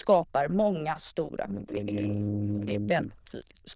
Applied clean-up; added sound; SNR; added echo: neural diffusion model UNIVERSE++.